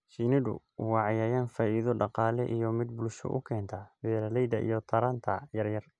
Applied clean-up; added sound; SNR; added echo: none; none; none; none.